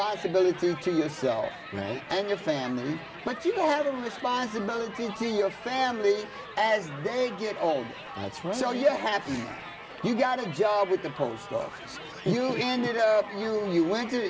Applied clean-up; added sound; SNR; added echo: none; Crowd; 14 dB; reverberation time 0.3 s.